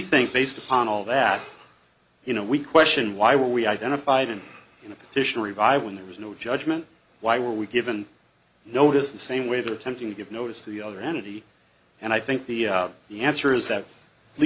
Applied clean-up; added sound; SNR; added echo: none; none; none; none.